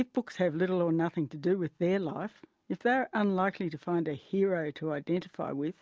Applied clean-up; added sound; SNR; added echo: none; none; none; none.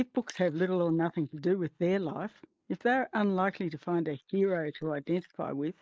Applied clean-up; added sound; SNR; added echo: neural mask model Resemble Enhance denoiser.